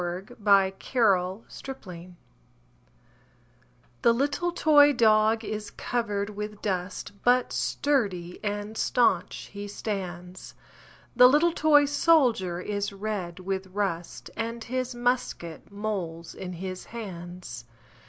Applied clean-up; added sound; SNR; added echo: none; none; none; none.